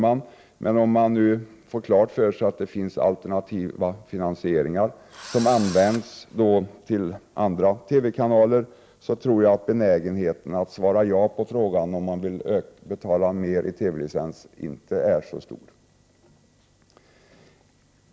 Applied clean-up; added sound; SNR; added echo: none; Engine / Drill; 16 dB; none.